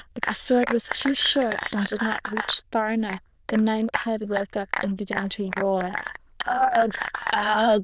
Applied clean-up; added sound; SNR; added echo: neural diffusion model UNIVERSE++.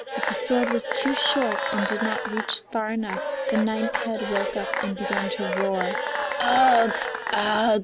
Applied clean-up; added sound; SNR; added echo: none; Applause / Cheering / Clapping; 3 dB; none.